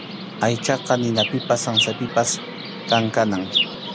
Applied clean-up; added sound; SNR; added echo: none; Chirp, tweet; 4 dB; none.